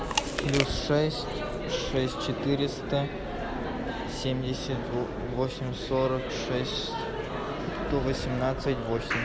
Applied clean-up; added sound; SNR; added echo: none; Chewing, mastication; 13 dB; none.